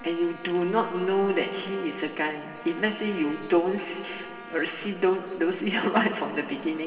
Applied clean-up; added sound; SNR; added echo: none; Trumpet; 18 dB; reverberation time 2.9 s.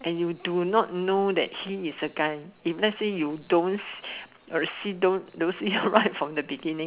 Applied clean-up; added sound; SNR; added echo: none; none; none; none.